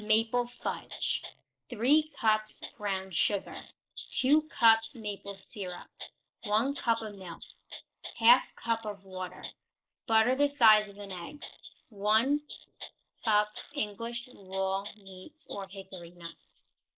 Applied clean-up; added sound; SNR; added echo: neural mask model Resemble Enhance denoiser.